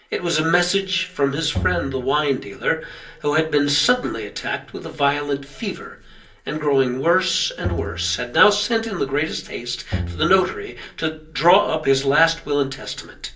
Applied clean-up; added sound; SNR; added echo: none; Bowed string instrument; 9 dB; reverberation time 0.3 s.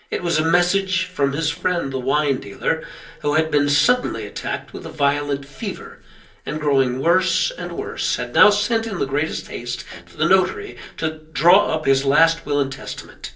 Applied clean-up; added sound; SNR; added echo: neural separator model SepFormer DNS4.